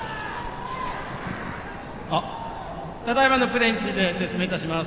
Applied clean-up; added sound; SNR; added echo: none; Growling; 17 dB; none.